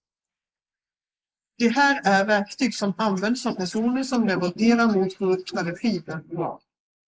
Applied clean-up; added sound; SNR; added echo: neural mask model Resemble Enhance denoiser.